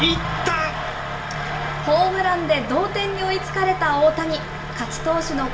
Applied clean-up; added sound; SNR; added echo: none; Accelerating, revving, vroom; 10 dB; reverberation time 0.5 s.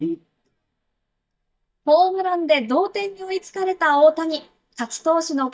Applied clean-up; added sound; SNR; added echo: neural mask model DeepFilterNet 3.